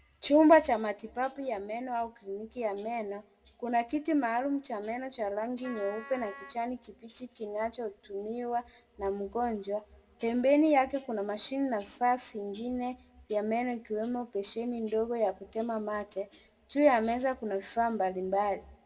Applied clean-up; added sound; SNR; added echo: none; Wind instrument, woodwind instrument; 16 dB; reverberation time 0.3 s.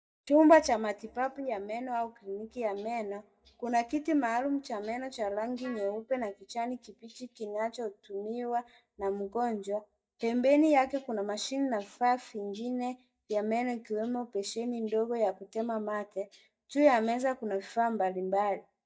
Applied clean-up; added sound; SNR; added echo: neural mask model DeepFilterNet 3.